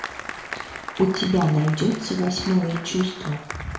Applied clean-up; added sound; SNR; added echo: none; Applause; 11 dB; reverberation time 0.6 s.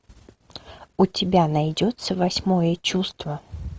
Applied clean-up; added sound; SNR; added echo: none; none; none; none.